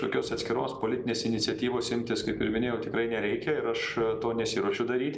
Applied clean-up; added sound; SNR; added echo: none; Thunder; 19 dB; none.